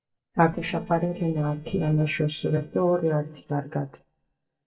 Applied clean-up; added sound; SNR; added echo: neural mask model DeepFilterNet 3.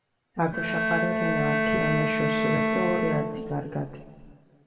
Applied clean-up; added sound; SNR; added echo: none; Bowed string instrument; -3 dB; reverberation time 1.7 s.